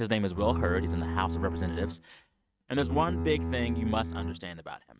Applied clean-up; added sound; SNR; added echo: neural mask model RNNoise.